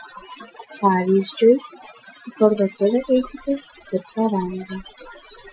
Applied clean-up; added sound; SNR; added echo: classical method Wiener filter.